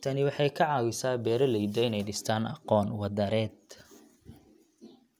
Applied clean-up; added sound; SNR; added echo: none; none; none; none.